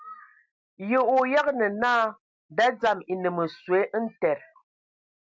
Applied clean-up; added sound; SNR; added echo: none; none; none; none.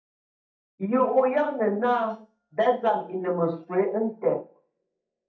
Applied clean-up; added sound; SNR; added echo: neural mask model DeepFilterNet 3.